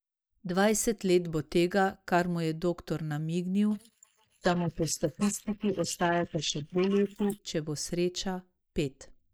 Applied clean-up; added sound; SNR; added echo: neural mask model Resemble Enhance denoiser.